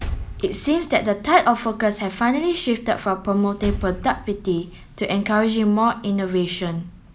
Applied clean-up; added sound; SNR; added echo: none; Liquid; 14 dB; none.